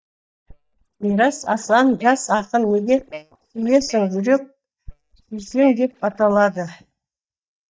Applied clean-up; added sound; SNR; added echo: neural mask model DeepFilterNet 3.